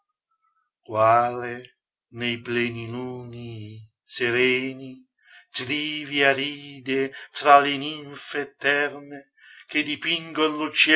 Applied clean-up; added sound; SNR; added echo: none; none; none; none.